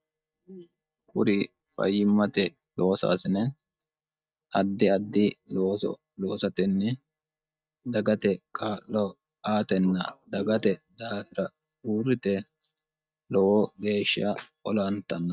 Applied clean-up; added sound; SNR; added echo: neural mask model DeepFilterNet 3.